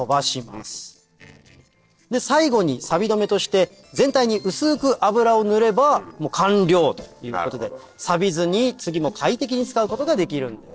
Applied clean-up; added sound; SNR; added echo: neural separator model SepFormer DNS4.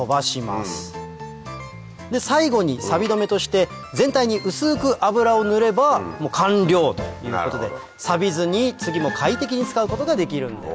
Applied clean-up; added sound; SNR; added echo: none; none; none; none.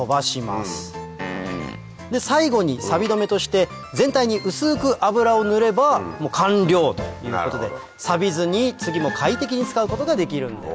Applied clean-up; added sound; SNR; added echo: none; Fart; 10 dB; none.